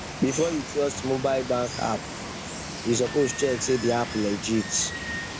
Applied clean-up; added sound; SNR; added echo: none; Water; 8 dB; none.